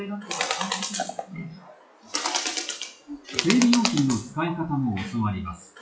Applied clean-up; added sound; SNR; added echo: classical method WPE with log-MMSE.